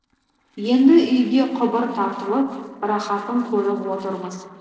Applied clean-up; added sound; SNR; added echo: neural separator model SepFormer DNS4.